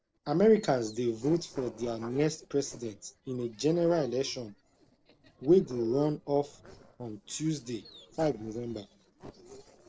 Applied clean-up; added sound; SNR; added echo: neural separator model SepFormer DNS4.